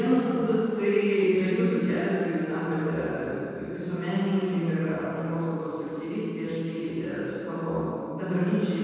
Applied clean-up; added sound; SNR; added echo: none; none; none; reverberation time 2.1 s.